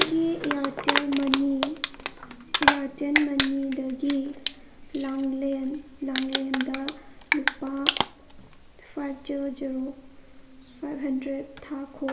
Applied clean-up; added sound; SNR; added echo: none; Crumpling, crinkling; 0 dB; reverberation time 2.8 s.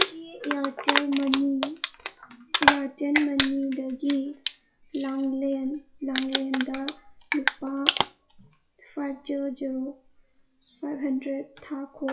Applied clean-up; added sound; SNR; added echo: classical method WPE with log-MMSE.